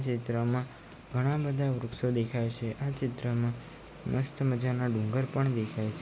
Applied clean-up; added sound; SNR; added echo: none; none; none; none.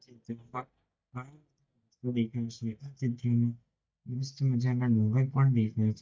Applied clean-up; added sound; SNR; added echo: neural mask model DeepFilterNet 3.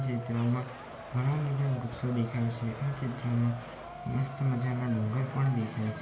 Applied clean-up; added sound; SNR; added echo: none; Crowd; 14 dB; reverberation time 1.5 s.